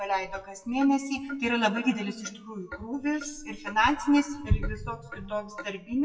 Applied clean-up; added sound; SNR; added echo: classical method WPE with log-MMSE.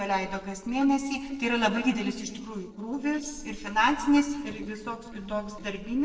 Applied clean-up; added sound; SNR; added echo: neural separator model SepFormer DNS4.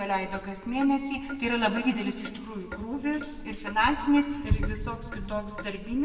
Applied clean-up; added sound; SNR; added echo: none; Clock; 18 dB; reverberation time 1.5 s.